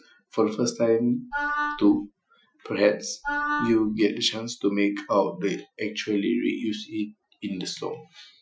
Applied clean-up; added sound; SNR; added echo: classical method Wiener filter.